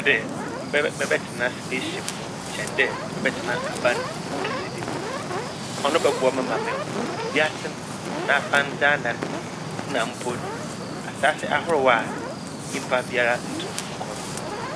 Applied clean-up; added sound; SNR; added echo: none; Fire; 3 dB; none.